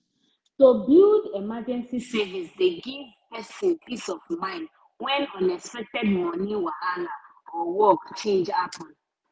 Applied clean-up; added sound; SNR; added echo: none; none; none; none.